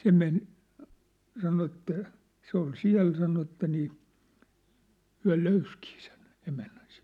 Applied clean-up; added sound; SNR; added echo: none; none; none; none.